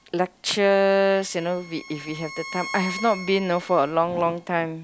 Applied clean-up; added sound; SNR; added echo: none; Bowed string instrument; 16 dB; none.